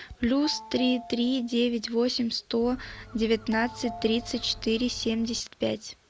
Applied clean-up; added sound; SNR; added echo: none; Telephone + Gull, seagull; 16 dB; none.